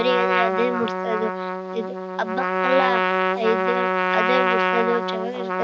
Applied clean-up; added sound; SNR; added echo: none; Trumpet; -3 dB; none.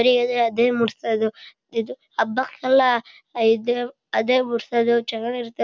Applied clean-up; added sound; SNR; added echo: none; none; none; none.